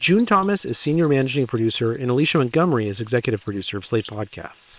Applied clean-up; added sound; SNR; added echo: neural separator model SepFormer WHAM!.